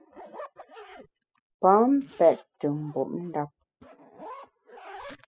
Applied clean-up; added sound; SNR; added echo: classical method spectral subtraction.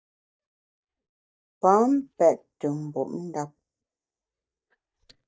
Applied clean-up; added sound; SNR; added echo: neural mask model DeepFilterNet 3.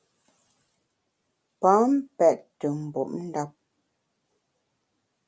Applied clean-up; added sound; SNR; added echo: none; none; none; none.